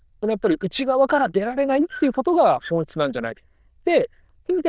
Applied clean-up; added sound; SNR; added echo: neural diffusion model UNIVERSE++.